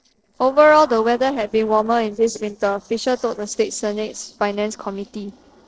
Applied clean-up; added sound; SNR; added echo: neural separator model SepFormer DNS4.